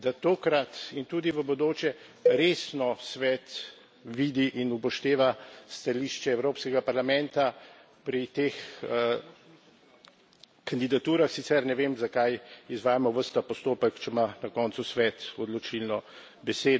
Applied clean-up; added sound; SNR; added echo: none; Cowbell; 3 dB; none.